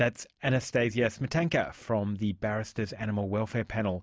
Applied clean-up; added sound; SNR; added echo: none; none; none; none.